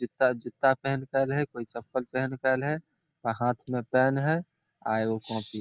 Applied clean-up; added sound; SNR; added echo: neural mask model Resemble Enhance denoiser.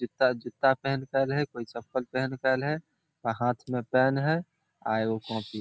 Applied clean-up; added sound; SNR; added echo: none; none; none; none.